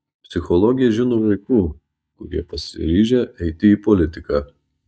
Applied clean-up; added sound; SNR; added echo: neural mask model DeepFilterNet 3.